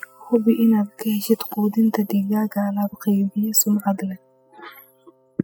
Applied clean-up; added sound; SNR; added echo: classical method spectral subtraction.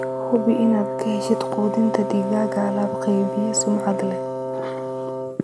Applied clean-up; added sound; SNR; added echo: none; Wind instrument, woodwind instrument; 4 dB; none.